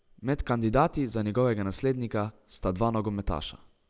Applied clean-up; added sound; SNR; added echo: none; none; none; none.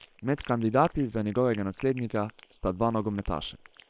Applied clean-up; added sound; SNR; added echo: neural separator model SepFormer WHAM!.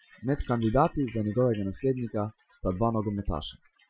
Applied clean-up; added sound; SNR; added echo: classical method Wiener filter.